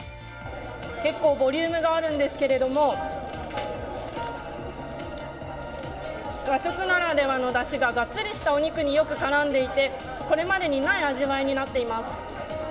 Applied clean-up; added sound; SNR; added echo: none; none; none; reverberation time 1.3 s.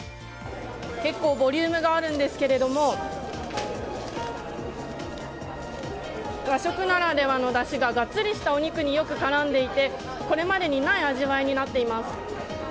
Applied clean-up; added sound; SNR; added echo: none; none; none; none.